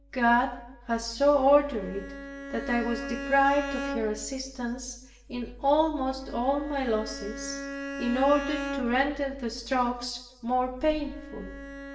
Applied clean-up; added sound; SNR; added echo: none; Bowed string instrument; 11 dB; reverberation time 0.8 s.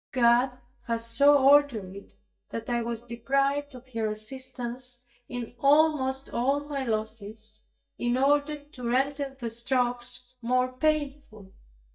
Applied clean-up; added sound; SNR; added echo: neural mask model DeepFilterNet 3.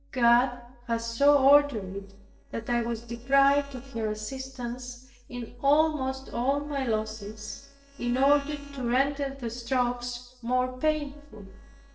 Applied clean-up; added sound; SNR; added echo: neural separator model SepFormer DNS4.